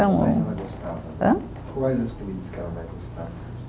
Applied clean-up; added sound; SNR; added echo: none; none; none; none.